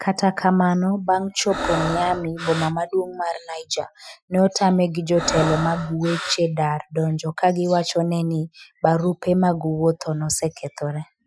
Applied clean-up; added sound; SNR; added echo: classical method Wiener filter.